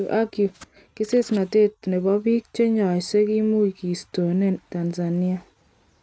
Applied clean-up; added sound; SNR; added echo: none; none; none; none.